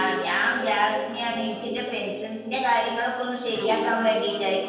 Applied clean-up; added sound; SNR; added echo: none; Guitar; 8 dB; reverberation time 1.2 s.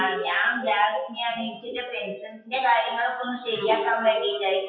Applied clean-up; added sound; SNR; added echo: classical method WPE with log-MMSE.